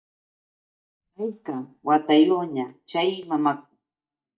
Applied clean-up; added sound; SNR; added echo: neural mask model DeepFilterNet 3.